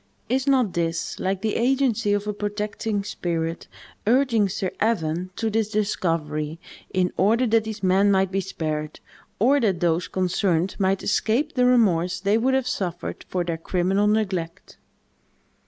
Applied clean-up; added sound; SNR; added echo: none; none; none; none.